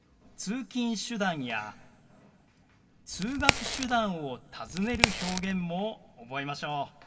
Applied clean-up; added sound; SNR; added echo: none; Crack; -2 dB; reverberation time 1.9 s.